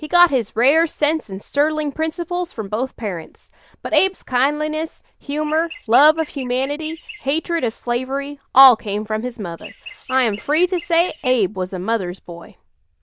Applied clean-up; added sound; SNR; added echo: neural diffusion model UNIVERSE++.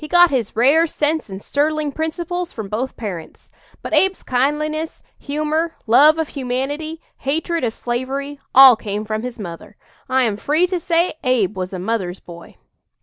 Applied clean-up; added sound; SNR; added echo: none; none; none; none.